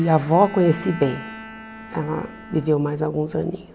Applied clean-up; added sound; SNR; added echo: none; Bowed string instrument; 17 dB; none.